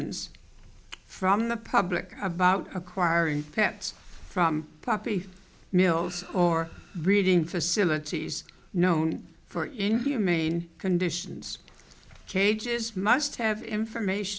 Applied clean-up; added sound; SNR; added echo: none; none; none; none.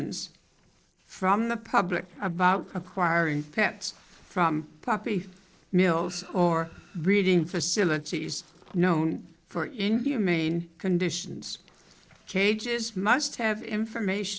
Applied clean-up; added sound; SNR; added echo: neural separator model SepFormer DNS4.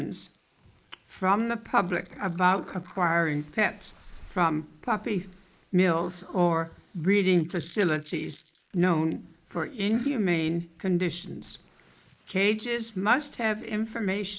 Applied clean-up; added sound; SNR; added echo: neural mask model Resemble Enhance denoiser.